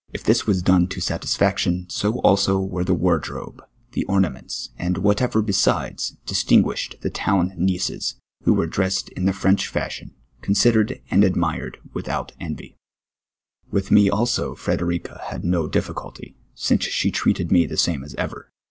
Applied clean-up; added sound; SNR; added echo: none; none; none; none.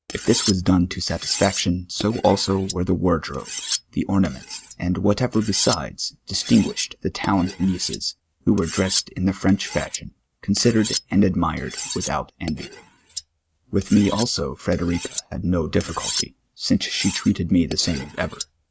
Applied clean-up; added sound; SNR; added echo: neural mask model RNNoise.